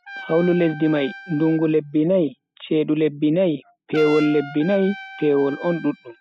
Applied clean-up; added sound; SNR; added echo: classical method spectral subtraction.